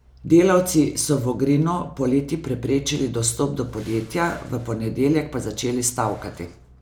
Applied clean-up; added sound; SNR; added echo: none; none; none; none.